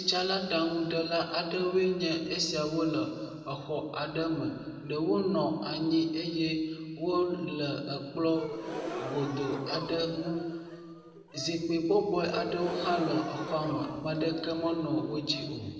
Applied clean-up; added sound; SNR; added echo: none; Gasp; 10 dB; reverberation time 2.0 s.